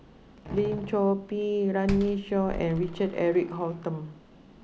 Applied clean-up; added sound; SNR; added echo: none; Slam; 13 dB; none.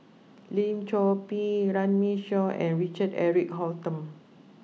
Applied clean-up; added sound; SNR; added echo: none; none; none; none.